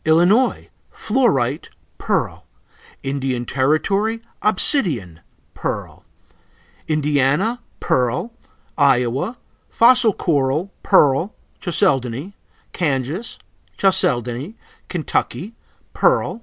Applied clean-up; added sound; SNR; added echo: none; none; none; none.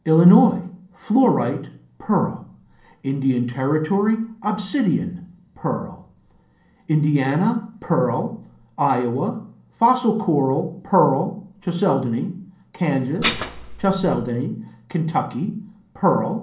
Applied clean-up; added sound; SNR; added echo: none; Dishes, pots, and pans; 7 dB; reverberation time 0.6 s.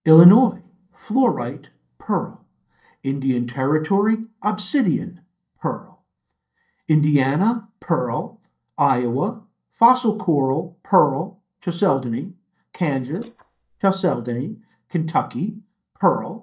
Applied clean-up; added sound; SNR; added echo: neural mask model DeepFilterNet 3.